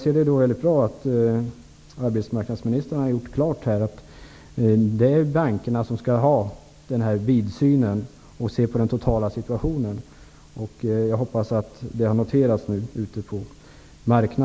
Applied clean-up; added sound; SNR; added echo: none; none; none; none.